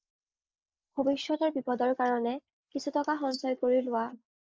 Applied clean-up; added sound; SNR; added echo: neural mask model Resemble Enhance denoiser.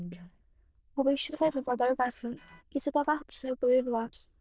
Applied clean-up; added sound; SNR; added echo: neural diffusion model UNIVERSE++.